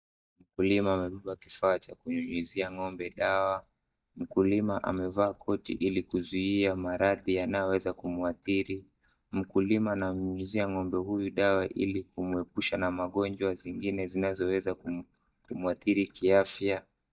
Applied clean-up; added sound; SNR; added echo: neural mask model DeepFilterNet 3.